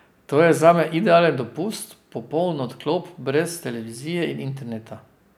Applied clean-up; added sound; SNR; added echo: none; none; none; none.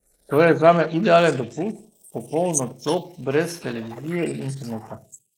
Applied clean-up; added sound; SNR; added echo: neural mask model Resemble Enhance denoiser.